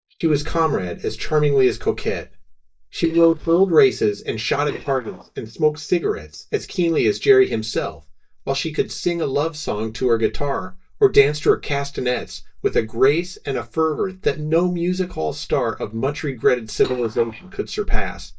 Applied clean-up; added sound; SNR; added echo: neural mask model DeepFilterNet 3.